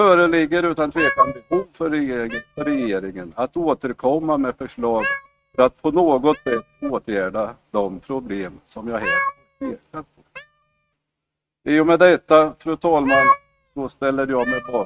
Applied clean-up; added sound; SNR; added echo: neural mask model RNNoise.